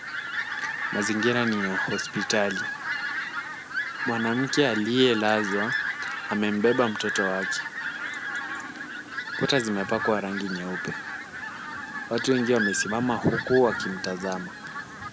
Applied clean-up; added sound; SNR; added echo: none; Fowl; 4 dB; none.